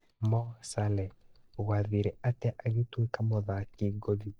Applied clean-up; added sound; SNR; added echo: neural mask model DeepFilterNet 3.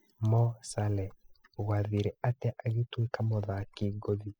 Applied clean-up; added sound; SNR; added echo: classical method spectral subtraction.